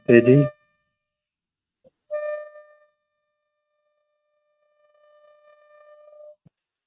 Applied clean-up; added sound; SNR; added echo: neural mask model RNNoise.